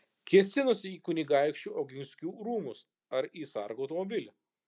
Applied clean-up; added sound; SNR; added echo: none; none; none; none.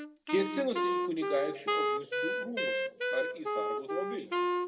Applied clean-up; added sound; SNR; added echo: none; Wind instrument, woodwind instrument; -3 dB; reverberation time 0.9 s.